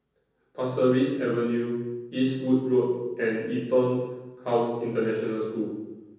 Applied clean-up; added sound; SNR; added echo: none; none; none; reverberation time 1.1 s.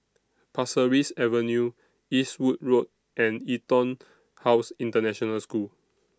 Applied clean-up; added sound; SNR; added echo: none; none; none; none.